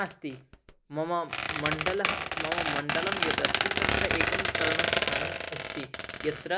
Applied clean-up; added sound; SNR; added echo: none; Squeak; -4 dB; none.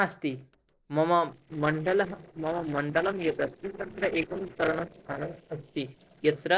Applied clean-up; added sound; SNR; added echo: neural separator model SepFormer DNS4.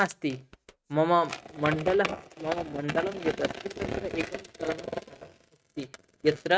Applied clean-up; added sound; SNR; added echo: neural mask model RNNoise.